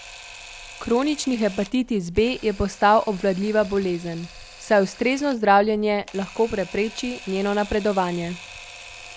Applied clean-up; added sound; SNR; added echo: none; Camera; 18 dB; none.